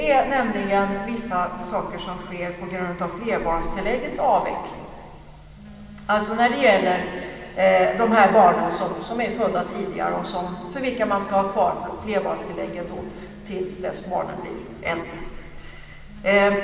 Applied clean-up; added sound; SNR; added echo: none; Telephone; 18 dB; reverberation time 2.3 s.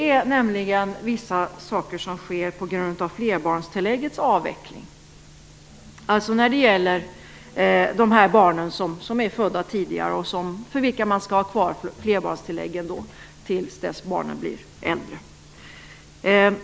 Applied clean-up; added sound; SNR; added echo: none; none; none; none.